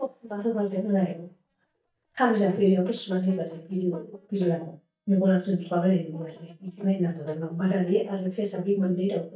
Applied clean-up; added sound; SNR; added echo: neural mask model DeepFilterNet 3.